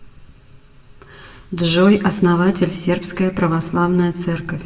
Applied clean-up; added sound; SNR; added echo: none; none; none; reverberation time 1.4 s.